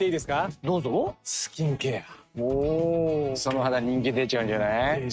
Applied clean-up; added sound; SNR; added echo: neural mask model RNNoise.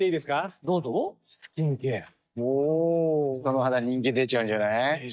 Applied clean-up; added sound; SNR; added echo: neural mask model DeepFilterNet 3.